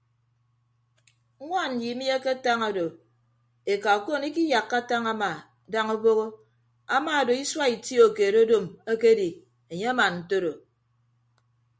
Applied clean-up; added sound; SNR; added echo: none; none; none; none.